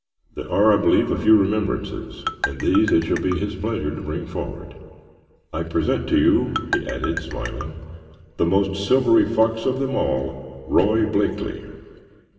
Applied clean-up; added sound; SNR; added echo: none; Marimba, xylophone; 8 dB; reverberation time 2.0 s.